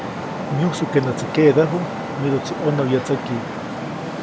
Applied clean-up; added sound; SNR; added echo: none; Traffic noise, roadway noise; 6 dB; none.